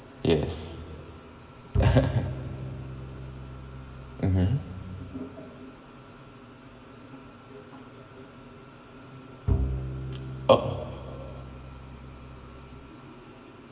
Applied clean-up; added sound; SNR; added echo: none; Bowed string instrument; 2 dB; reverberation time 2.3 s.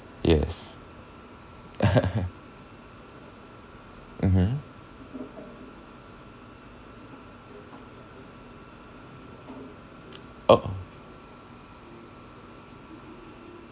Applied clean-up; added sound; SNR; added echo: none; none; none; none.